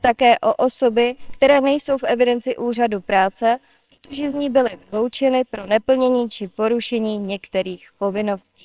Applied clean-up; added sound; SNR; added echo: neural separator model SepFormer WHAMR!.